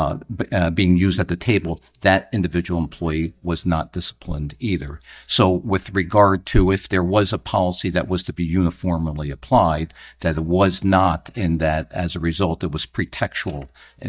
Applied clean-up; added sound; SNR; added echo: neural mask model DeepFilterNet 3.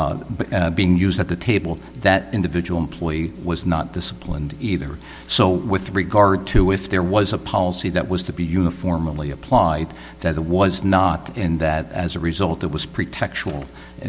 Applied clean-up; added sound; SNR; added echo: none; none; none; none.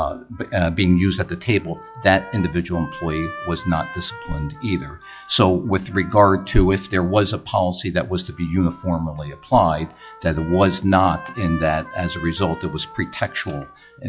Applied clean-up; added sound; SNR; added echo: classical method log-MMSE.